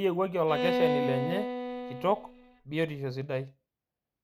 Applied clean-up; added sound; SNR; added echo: none; Bowed string instrument; 1 dB; none.